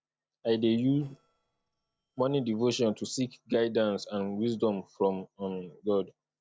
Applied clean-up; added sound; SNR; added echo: neural separator model SepFormer DNS4.